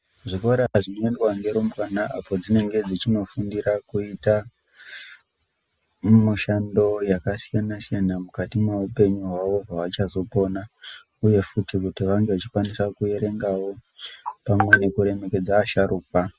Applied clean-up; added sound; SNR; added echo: none; none; none; none.